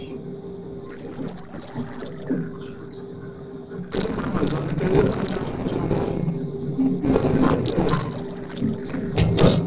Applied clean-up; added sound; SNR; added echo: neural separator model SepFormer DNS4.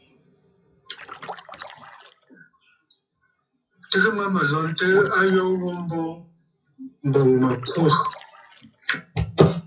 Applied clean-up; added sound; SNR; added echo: classical method WPE with log-MMSE.